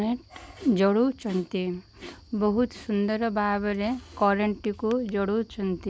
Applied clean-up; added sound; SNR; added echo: none; none; none; none.